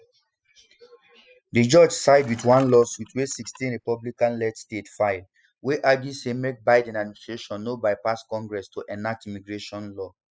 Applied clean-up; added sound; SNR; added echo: classical method spectral subtraction.